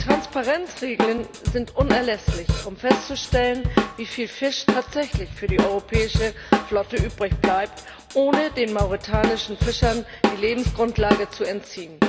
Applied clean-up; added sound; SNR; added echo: none; Drum kit; 0 dB; none.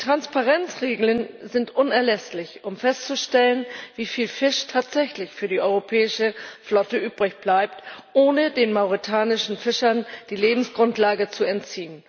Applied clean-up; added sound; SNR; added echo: none; none; none; none.